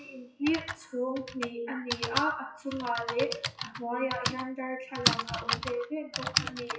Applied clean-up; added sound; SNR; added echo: classical method WPE with log-MMSE.